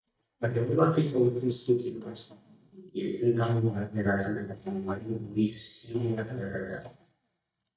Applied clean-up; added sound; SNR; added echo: neural mask model DeepFilterNet 3.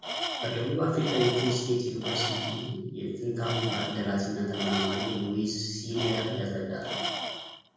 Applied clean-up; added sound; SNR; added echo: none; Tools; 5 dB; reverberation time 1.3 s.